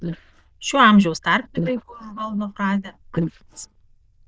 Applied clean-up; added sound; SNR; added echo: neural diffusion model UNIVERSE++.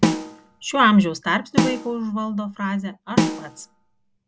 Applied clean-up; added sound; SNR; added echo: none; Snare drum; 1 dB; none.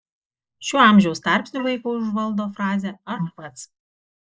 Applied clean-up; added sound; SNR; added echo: neural mask model Resemble Enhance denoiser.